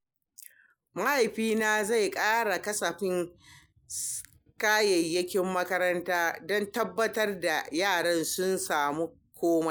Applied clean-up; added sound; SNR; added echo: none; none; none; none.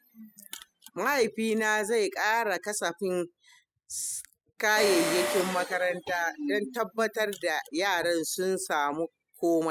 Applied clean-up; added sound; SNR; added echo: classical method spectral subtraction.